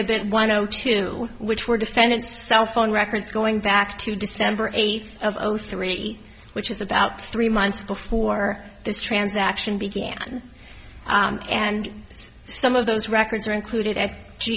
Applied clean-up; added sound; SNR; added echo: none; none; none; none.